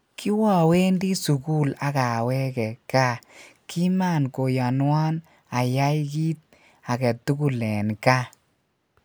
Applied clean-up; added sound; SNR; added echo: none; none; none; none.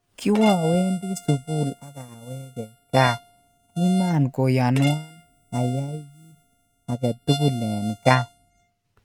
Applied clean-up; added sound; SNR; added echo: neural mask model RNNoise.